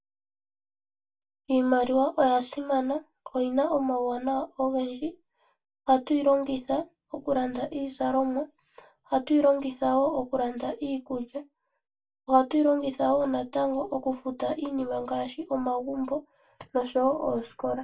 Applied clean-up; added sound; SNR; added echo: none; none; none; reverberation time 0.1 s.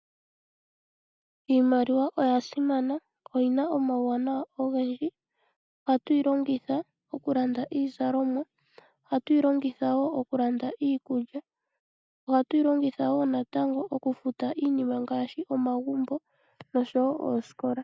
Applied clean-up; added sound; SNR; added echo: none; none; none; none.